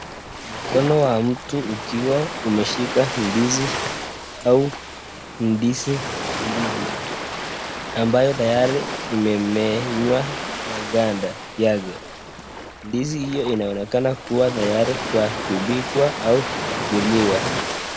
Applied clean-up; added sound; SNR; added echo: none; Ocean; 6 dB; none.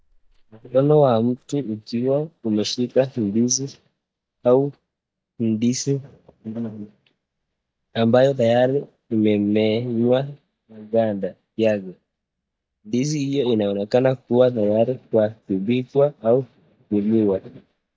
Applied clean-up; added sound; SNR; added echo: neural mask model DeepFilterNet 3.